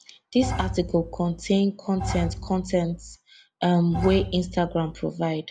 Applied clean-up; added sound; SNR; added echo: none; Bowed string instrument; 8 dB; none.